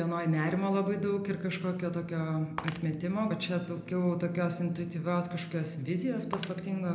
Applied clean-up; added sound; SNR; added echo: none; Shatter; 19 dB; reverberation time 0.8 s.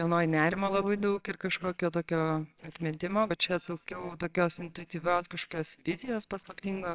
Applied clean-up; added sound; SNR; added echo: neural separator model SepFormer WHAMR!.